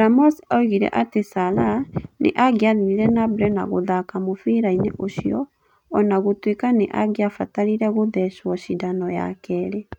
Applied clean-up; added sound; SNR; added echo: neural mask model RNNoise.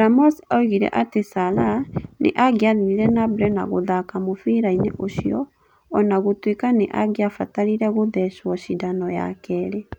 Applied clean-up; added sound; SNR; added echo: none; Wind; 9 dB; none.